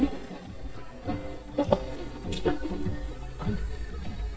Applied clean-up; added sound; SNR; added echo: neural mask model DeepFilterNet 3.